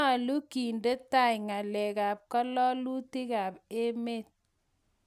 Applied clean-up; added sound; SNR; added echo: none; none; none; none.